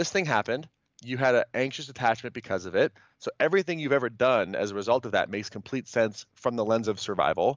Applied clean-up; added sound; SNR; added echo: none; none; none; none.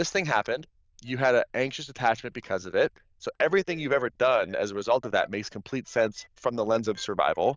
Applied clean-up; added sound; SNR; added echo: neural diffusion model UNIVERSE++.